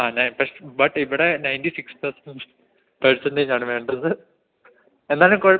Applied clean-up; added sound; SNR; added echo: none; none; none; none.